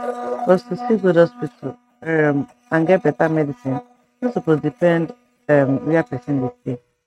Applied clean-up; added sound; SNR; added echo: neural mask model RNNoise.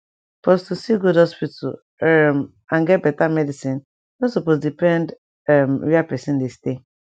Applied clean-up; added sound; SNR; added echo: none; none; none; none.